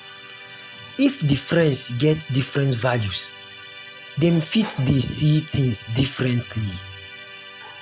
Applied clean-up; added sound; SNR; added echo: none; Musical instrument; 17 dB; none.